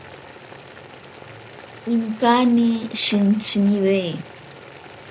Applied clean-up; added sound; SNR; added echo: none; Boiling; 19 dB; none.